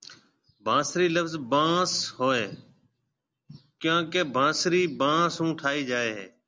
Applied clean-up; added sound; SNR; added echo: none; none; none; none.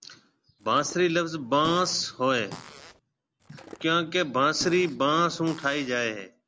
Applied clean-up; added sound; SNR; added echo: none; Skateboard + Fart; 18 dB; none.